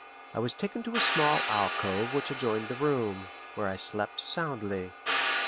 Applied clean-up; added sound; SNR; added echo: none; Hi-hat; 3 dB; none.